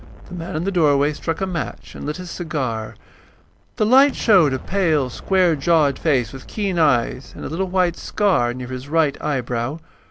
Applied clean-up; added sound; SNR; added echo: none; Explosion; 17 dB; none.